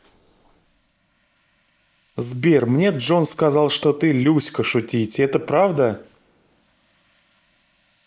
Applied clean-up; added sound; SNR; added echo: neural mask model Resemble Enhance denoiser.